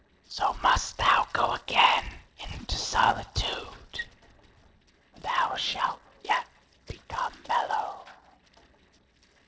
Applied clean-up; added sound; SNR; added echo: neural separator model SepFormer DNS4.